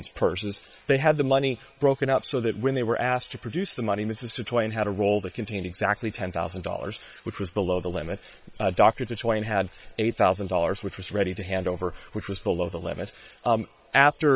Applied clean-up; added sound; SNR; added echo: neural separator model SepFormer WHAM!.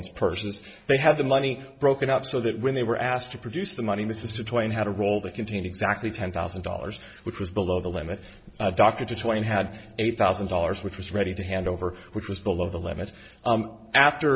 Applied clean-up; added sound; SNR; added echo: neural separator model SepFormer DNS4.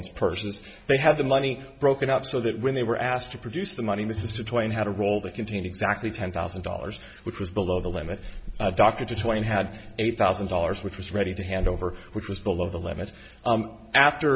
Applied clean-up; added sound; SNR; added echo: none; Bowed string instrument; 16 dB; none.